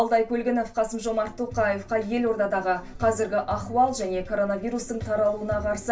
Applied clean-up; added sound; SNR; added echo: none; none; none; reverberation time 0.2 s.